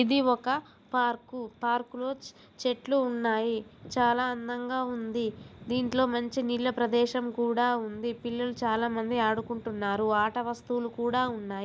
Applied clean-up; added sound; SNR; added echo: none; none; none; none.